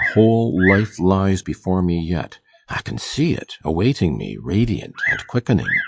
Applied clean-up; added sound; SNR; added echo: classical method log-MMSE.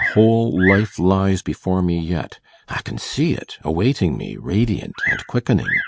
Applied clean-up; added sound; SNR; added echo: none; Bird vocalization, bird call, bird song; 9 dB; none.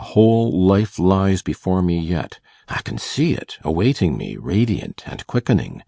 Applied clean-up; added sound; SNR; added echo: none; none; none; none.